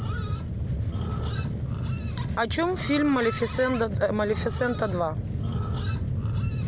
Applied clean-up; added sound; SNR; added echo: none; Livestock, farm animals, working animals; 16 dB; none.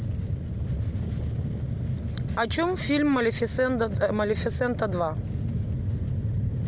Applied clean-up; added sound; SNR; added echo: none; none; none; none.